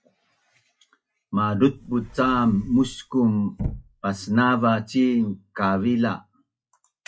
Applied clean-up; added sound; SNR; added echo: classical method log-MMSE.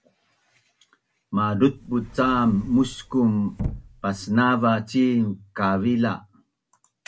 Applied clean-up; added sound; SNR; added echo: none; Sliding door / Slam / Wood; 13 dB; none.